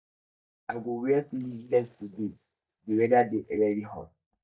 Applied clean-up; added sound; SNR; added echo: neural mask model DeepFilterNet 3.